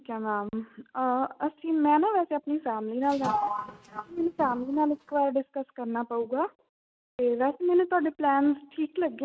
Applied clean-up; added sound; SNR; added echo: neural mask model RNNoise.